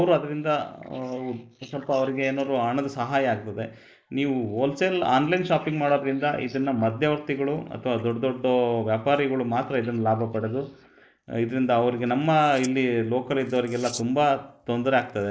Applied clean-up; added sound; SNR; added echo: neural mask model Resemble Enhance denoiser.